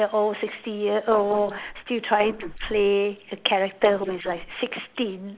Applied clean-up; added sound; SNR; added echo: neural mask model Resemble Enhance denoiser.